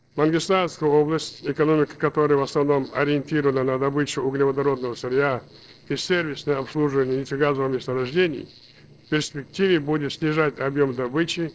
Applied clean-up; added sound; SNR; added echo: neural separator model SepFormer DNS4.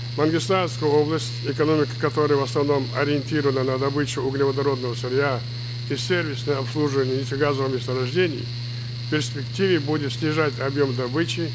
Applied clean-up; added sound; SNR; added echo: none; Mechanical fan; 6 dB; none.